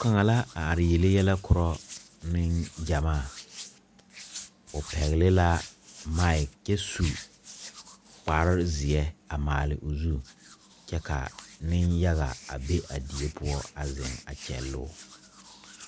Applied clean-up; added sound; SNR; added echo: none; Hands; 18 dB; none.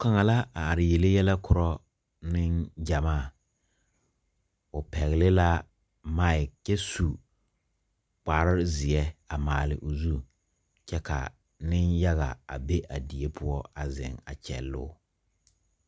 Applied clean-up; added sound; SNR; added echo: none; none; none; none.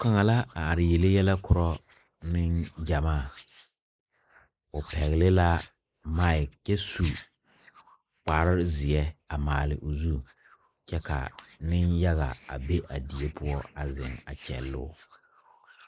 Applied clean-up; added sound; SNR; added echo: neural mask model Resemble Enhance denoiser.